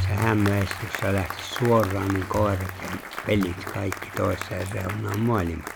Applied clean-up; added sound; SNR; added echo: none; Applause; 10 dB; none.